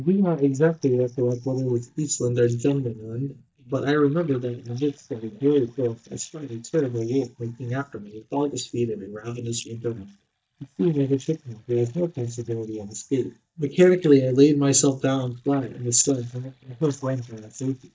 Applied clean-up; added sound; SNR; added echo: neural mask model DeepFilterNet 3.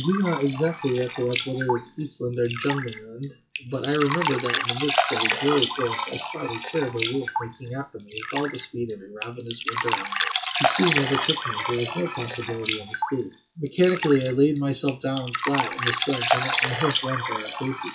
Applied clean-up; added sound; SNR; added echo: classical method WPE with log-MMSE.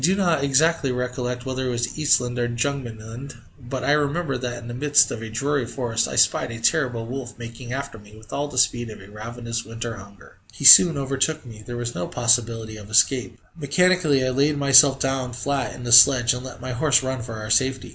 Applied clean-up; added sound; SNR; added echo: none; none; none; none.